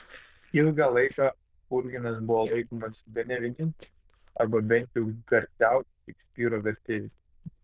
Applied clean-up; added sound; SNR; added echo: neural diffusion model UNIVERSE++.